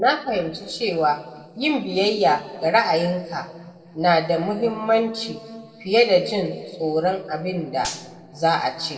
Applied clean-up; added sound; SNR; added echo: neural separator model SepFormer DNS4.